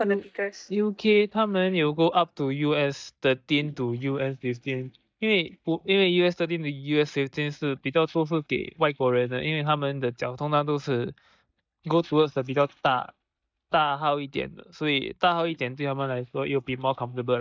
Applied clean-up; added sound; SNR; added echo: neural mask model DeepFilterNet 3.